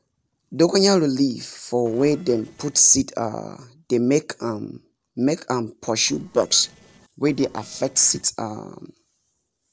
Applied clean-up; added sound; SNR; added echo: neural separator model SepFormer DNS4.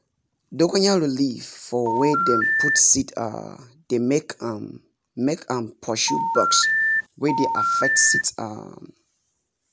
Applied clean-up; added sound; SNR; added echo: none; Telephone; -3 dB; none.